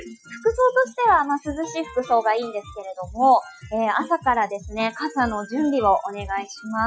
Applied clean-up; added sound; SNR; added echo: classical method Wiener filter.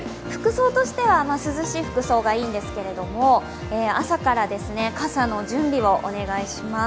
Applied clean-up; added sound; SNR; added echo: none; none; none; none.